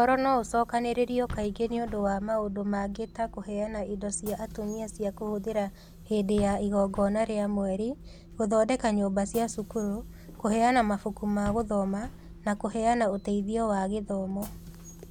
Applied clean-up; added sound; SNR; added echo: none; Bus / Engine; 17 dB; none.